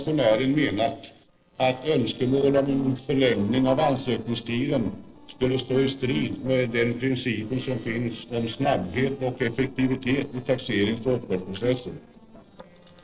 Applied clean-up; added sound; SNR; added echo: neural separator model SepFormer DNS4.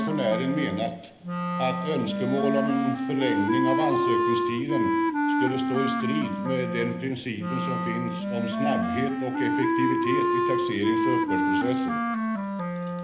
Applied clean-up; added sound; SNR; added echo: none; Wind instrument, woodwind instrument; -3 dB; reverberation time 0.8 s.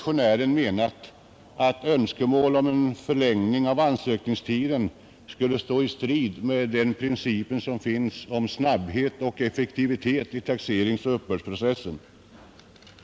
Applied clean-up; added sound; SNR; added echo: none; none; none; none.